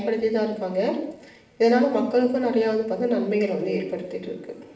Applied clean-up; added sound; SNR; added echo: none; none; none; reverberation time 0.6 s.